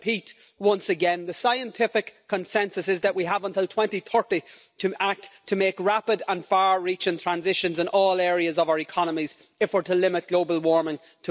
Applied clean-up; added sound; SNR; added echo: none; none; none; none.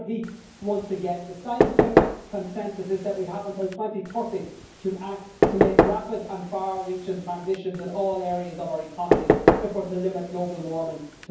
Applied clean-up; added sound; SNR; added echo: none; Knock / Wood; -4 dB; reverberation time 0.9 s.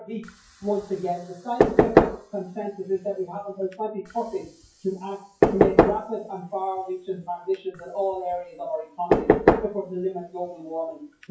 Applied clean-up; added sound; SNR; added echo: classical method WPE with log-MMSE.